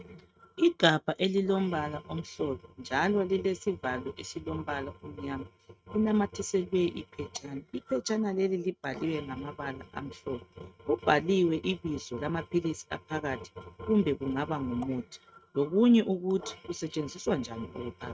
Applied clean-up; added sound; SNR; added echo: neural mask model RNNoise.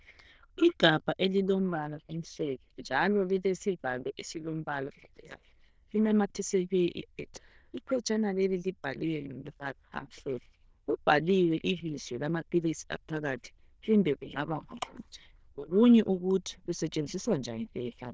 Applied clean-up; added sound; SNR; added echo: neural diffusion model UNIVERSE++.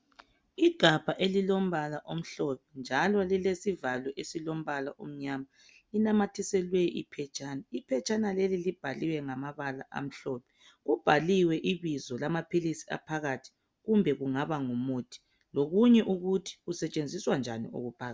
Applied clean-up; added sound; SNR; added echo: none; none; none; none.